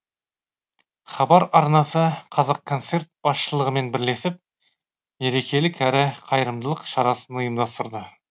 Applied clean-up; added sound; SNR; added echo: none; none; none; none.